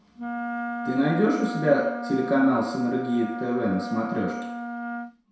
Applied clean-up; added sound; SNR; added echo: none; Wind instrument, woodwind instrument; 6 dB; reverberation time 0.7 s.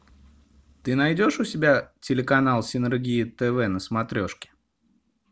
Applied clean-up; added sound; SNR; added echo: none; none; none; none.